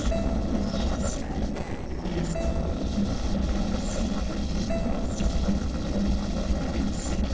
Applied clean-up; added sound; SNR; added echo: neural separator model SepFormer DNS4.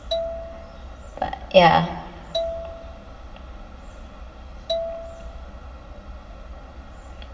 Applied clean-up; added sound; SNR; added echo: none; Marimba, xylophone; 8 dB; reverberation time 1.7 s.